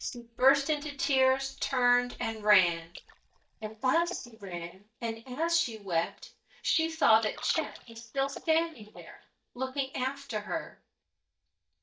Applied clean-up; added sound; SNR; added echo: neural mask model DeepFilterNet 3.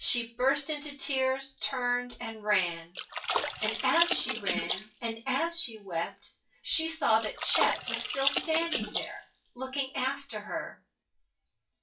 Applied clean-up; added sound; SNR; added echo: classical method WPE with log-MMSE.